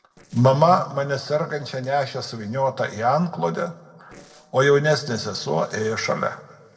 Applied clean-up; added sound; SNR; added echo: neural separator model SepFormer DNS4.